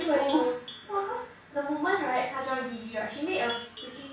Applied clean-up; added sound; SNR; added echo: none; Livestock, farm animals, working animals; 16 dB; reverberation time 0.3 s.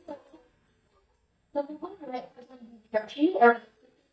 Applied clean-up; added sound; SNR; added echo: neural mask model DeepFilterNet 3.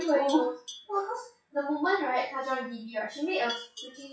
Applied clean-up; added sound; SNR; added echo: classical method WPE with log-MMSE.